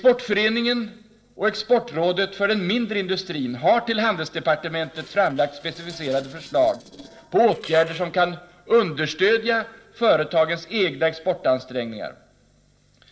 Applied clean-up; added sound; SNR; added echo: neural separator model SepFormer DNS4.